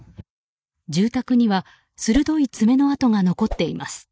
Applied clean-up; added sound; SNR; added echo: neural mask model Resemble Enhance denoiser.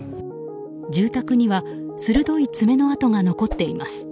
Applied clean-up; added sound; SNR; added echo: none; Whoosh, swoosh, swish; 12 dB; none.